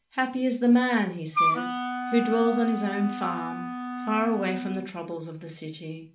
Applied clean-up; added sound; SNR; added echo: none; Wind instrument, woodwind instrument; 3 dB; reverberation time 0.4 s.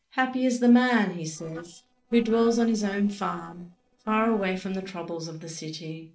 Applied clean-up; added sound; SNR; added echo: neural separator model SepFormer DNS4.